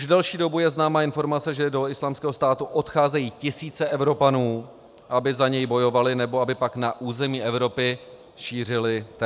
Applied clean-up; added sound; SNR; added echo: none; none; none; none.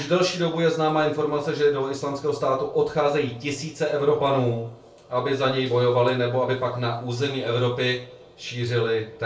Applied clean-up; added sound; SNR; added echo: none; none; none; reverberation time 0.3 s.